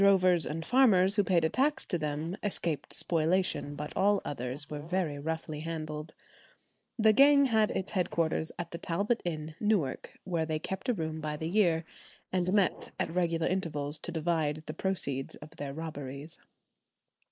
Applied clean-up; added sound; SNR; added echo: neural mask model Resemble Enhance denoiser.